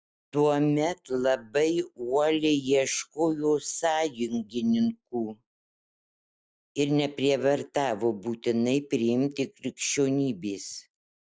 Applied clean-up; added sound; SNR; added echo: none; none; none; none.